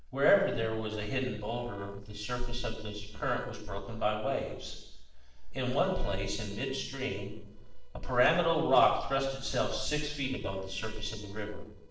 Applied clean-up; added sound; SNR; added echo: neural separator model SepFormer DNS4.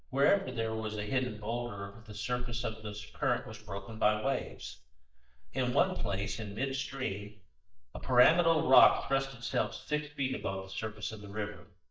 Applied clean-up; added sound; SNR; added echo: neural mask model DeepFilterNet 3.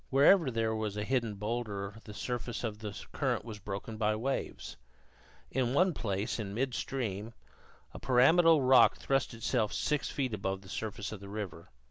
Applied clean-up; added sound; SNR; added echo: none; none; none; none.